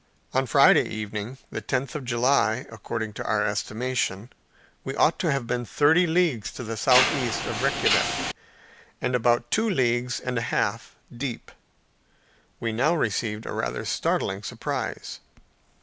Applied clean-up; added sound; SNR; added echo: none; Mechanisms; 3 dB; none.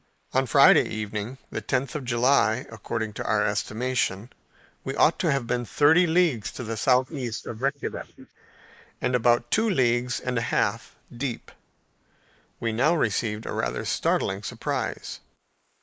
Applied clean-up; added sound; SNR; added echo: neural mask model Resemble Enhance denoiser.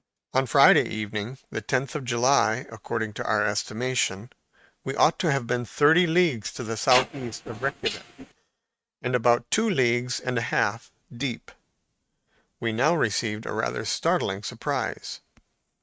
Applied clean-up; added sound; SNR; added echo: neural mask model RNNoise.